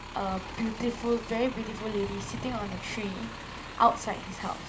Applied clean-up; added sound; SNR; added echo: none; Bus; 9 dB; reverberation time 0.5 s.